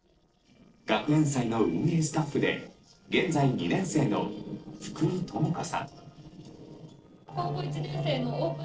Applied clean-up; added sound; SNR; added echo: neural separator model SepFormer DNS4.